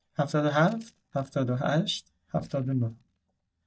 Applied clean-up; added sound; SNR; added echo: neural mask model DeepFilterNet 3.